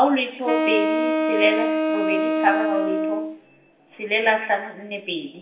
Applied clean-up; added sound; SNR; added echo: none; Wind instrument, woodwind instrument; -2 dB; reverberation time 0.9 s.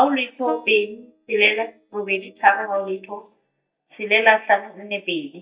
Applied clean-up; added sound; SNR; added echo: neural mask model DeepFilterNet 3.